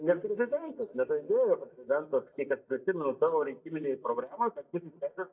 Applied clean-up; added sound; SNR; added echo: neural mask model DeepFilterNet 3.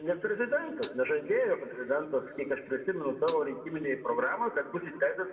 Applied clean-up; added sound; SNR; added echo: none; Hi-hat; 17 dB; reverberation time 2.0 s.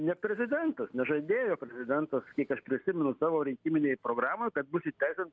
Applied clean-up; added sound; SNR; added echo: none; none; none; none.